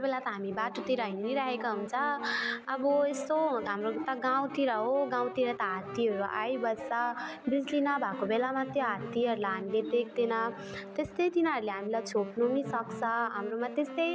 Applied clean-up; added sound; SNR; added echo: none; Wind instrument, woodwind instrument; 13 dB; none.